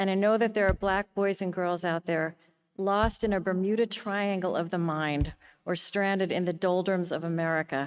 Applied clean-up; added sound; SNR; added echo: neural mask model RNNoise.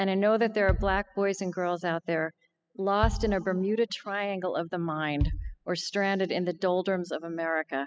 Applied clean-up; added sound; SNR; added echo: classical method spectral subtraction.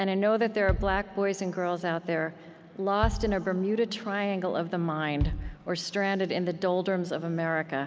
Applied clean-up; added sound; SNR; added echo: none; Bass drum; 8 dB; none.